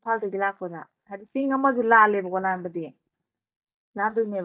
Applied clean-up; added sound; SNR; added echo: neural mask model DeepFilterNet 3.